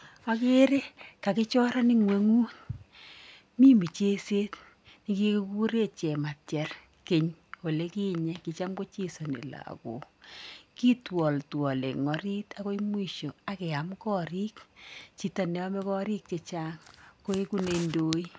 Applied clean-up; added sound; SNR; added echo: none; none; none; none.